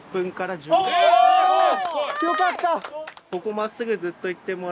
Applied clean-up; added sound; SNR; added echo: none; none; none; none.